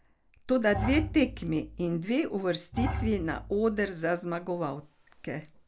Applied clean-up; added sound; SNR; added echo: none; Bowed string instrument; 5 dB; none.